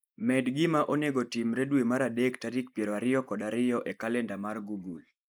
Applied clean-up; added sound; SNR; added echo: neural mask model Resemble Enhance denoiser.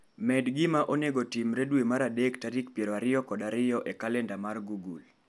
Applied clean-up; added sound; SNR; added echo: none; none; none; none.